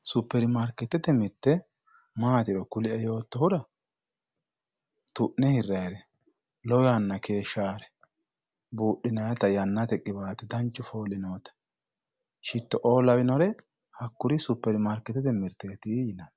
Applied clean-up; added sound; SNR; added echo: none; none; none; none.